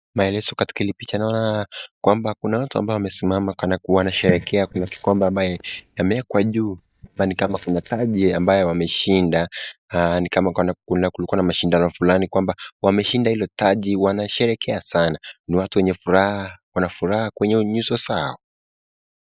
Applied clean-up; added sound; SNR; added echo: neural mask model DeepFilterNet 3.